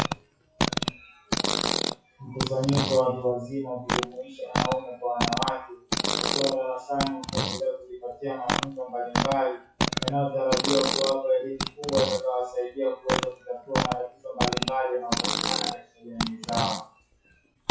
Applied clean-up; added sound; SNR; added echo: classical method WPE with log-MMSE.